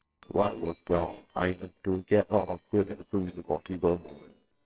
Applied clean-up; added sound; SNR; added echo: neural separator model SepFormer WHAMR!.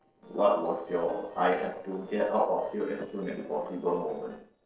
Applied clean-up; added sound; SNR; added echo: neural separator model SepFormer DNS4.